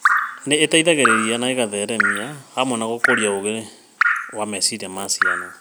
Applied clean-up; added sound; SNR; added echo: none; Drip; 1 dB; none.